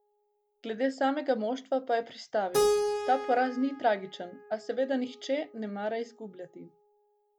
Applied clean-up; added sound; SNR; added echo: none; Keyboard (musical); 5 dB; none.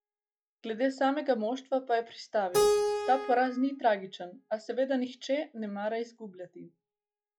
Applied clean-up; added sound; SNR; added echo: classical method log-MMSE.